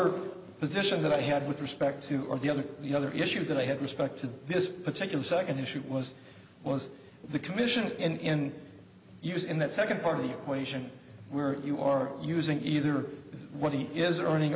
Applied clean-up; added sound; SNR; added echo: none; none; none; none.